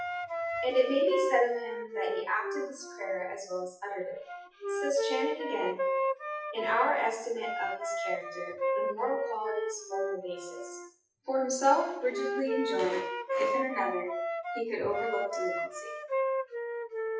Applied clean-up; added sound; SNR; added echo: classical method WPE with log-MMSE.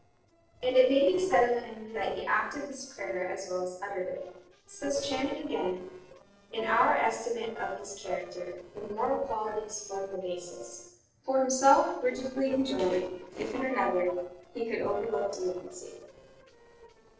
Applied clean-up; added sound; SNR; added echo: neural separator model SepFormer DNS4.